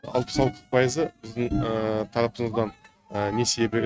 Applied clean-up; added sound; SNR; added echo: neural mask model RNNoise.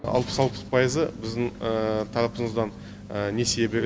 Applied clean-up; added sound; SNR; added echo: none; none; none; none.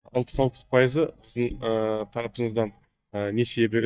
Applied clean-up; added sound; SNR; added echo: neural mask model DeepFilterNet 3.